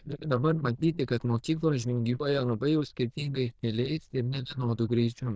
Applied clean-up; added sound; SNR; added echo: neural diffusion model UNIVERSE++.